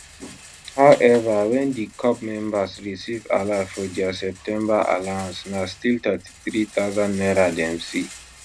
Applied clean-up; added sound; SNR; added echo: none; Rattle; 20 dB; none.